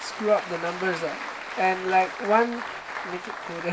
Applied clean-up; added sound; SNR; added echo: none; Applause; 9 dB; reverberation time 0.2 s.